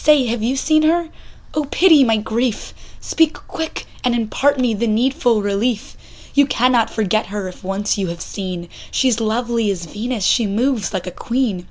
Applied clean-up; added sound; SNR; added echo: none; none; none; none.